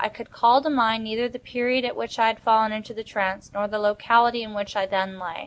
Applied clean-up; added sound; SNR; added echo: none; none; none; none.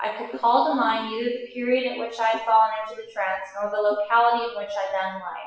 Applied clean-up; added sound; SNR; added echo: classical method WPE with log-MMSE.